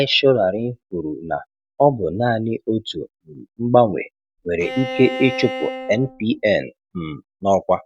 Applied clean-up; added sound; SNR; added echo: none; Bowed string instrument; 9 dB; none.